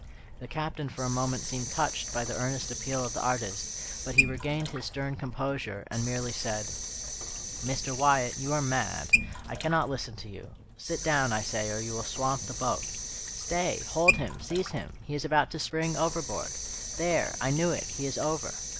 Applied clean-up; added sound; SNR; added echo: none; Sink (filling or washing) / Water tap, faucet; 4 dB; none.